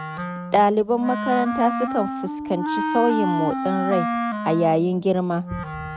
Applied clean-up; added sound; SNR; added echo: none; Wind instrument, woodwind instrument; 4 dB; none.